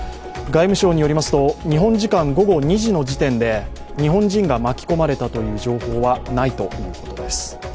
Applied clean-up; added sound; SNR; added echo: none; none; none; none.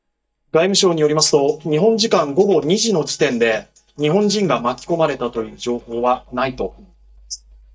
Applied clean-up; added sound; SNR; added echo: neural mask model DeepFilterNet 3.